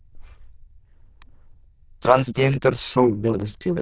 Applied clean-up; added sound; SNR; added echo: neural diffusion model UNIVERSE++.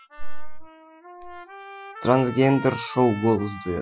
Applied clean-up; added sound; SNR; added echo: classical method Wiener filter.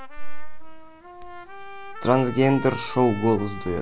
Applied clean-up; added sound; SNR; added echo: none; Trumpet; 16 dB; none.